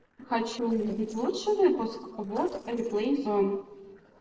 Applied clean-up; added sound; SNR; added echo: neural separator model SepFormer DNS4.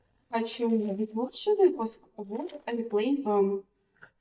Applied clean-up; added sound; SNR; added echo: neural mask model DeepFilterNet 3.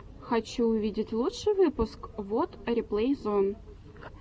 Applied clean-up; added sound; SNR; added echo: none; none; none; none.